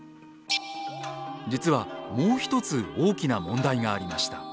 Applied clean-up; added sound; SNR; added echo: none; none; none; none.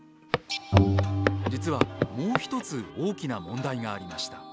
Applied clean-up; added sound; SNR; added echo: none; Walk, footsteps + Bowed string instrument; -5 dB; none.